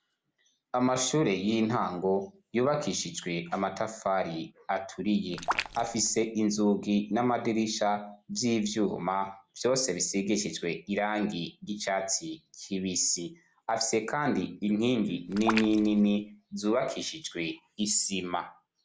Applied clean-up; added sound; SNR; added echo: none; Raindrop; 7 dB; none.